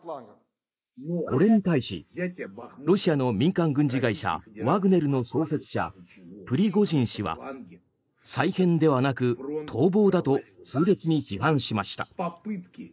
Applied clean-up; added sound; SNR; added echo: neural mask model Resemble Enhance denoiser.